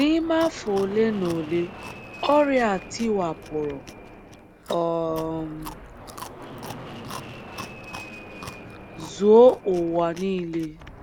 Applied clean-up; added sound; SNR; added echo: none; Chewing, mastication + Fixed-wing aircraft, airplane; 15 dB; none.